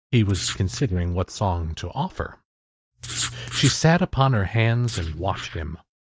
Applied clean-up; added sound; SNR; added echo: neural mask model DeepFilterNet 3.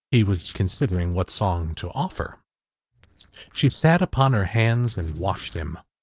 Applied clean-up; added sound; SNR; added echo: neural separator model SepFormer DNS4.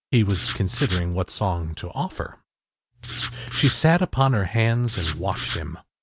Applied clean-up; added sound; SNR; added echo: none; Writing; 6 dB; none.